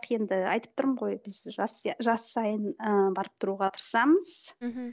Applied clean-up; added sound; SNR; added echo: none; none; none; none.